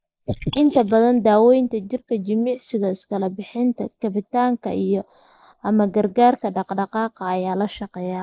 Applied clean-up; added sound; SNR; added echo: neural mask model Resemble Enhance denoiser.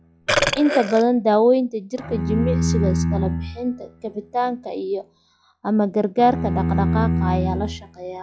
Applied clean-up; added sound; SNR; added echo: classical method log-MMSE.